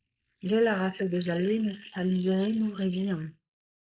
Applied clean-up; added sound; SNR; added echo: neural mask model Resemble Enhance denoiser.